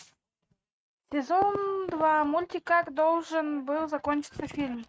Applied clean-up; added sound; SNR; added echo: neural mask model RNNoise.